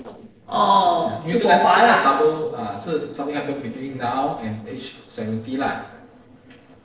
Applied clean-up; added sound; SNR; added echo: neural separator model SepFormer DNS4.